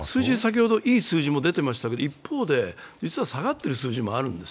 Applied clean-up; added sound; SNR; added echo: none; none; none; none.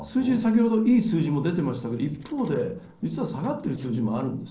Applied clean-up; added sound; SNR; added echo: neural separator model SepFormer DNS4.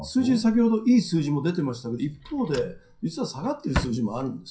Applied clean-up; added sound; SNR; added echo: classical method WPE with log-MMSE.